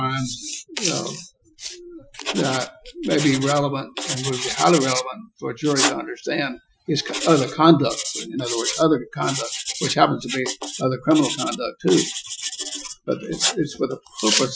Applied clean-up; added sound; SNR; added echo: classical method Wiener filter.